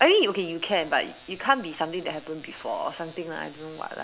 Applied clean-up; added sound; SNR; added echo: none; none; none; none.